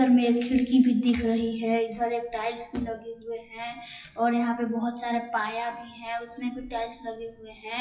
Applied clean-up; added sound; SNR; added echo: classical method WPE with log-MMSE.